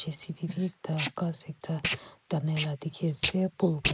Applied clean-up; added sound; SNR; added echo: neural mask model Resemble Enhance denoiser.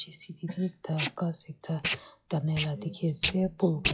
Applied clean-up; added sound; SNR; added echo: classical method log-MMSE.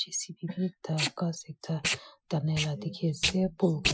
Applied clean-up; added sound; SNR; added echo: classical method Wiener filter.